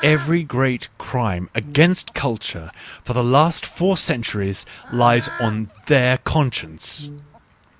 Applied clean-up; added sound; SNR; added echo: none; Brass instrument + Bird / Fowl; 18 dB; none.